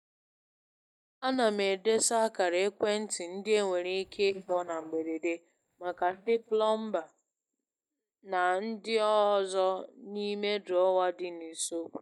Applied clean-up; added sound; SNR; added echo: neural mask model DeepFilterNet 3.